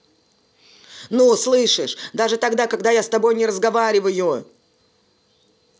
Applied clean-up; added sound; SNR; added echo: none; none; none; none.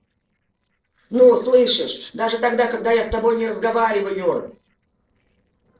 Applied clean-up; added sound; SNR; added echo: neural separator model SepFormer DNS4.